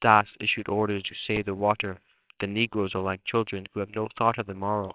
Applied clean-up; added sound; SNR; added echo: neural separator model SepFormer WHAMR!.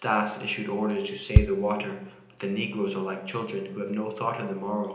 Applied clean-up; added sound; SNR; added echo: none; Bass drum; -2 dB; reverberation time 0.8 s.